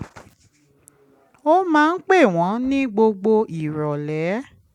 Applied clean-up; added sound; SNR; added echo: none; none; none; none.